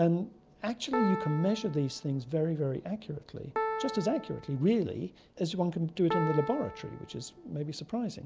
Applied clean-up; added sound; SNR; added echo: none; Piano; 7 dB; none.